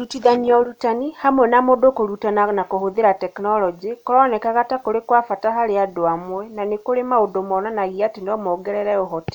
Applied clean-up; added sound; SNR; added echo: none; none; none; none.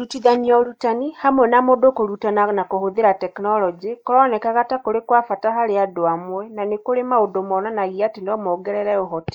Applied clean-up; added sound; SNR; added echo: neural mask model Resemble Enhance denoiser.